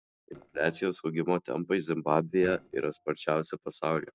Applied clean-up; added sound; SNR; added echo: neural separator model SepFormer DNS4.